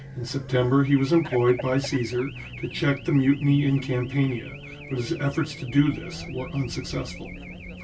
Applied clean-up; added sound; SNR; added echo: none; Race car, auto racing / Alarm; 13 dB; reverberation time 0.1 s.